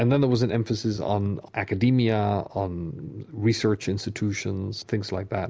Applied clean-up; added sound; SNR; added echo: none; none; none; none.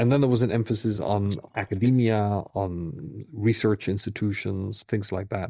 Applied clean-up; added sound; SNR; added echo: neural mask model DeepFilterNet 3.